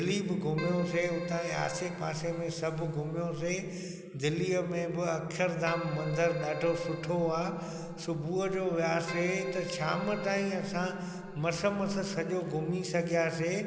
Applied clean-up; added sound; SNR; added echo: none; Keyboard (musical); 11 dB; none.